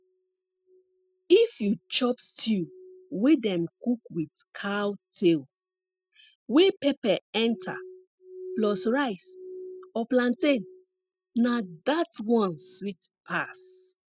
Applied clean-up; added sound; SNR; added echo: classical method spectral subtraction.